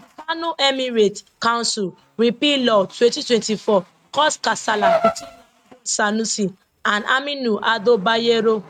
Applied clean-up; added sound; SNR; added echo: neural mask model RNNoise.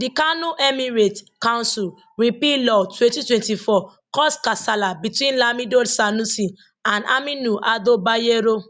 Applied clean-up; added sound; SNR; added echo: none; none; none; none.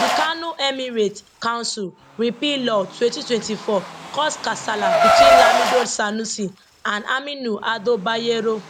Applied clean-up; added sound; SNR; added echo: none; Car; -1 dB; none.